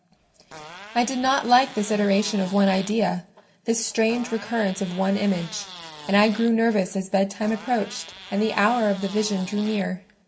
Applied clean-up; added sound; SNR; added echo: none; Fart; 18 dB; reverberation time 0.3 s.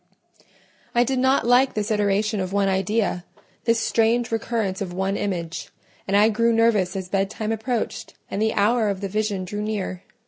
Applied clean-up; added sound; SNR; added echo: none; none; none; none.